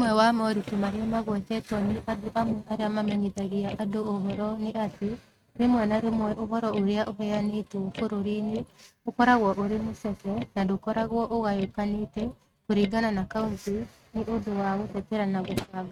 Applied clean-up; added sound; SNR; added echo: neural mask model RNNoise.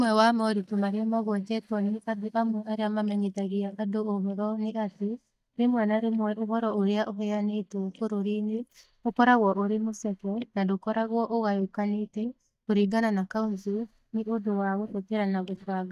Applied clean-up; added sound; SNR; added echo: neural mask model DeepFilterNet 3.